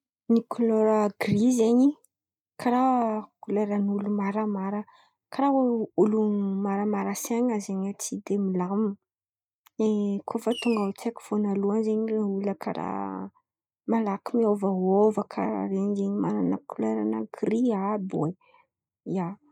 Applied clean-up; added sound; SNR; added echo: neural mask model RNNoise.